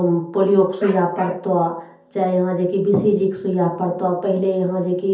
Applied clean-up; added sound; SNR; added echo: none; Bark; 16 dB; reverberation time 0.5 s.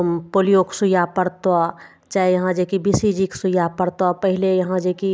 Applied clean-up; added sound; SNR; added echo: none; none; none; none.